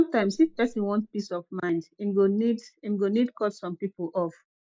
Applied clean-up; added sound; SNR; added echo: neural mask model Resemble Enhance denoiser.